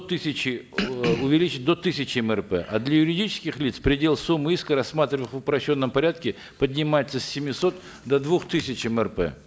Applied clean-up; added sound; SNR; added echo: none; none; none; none.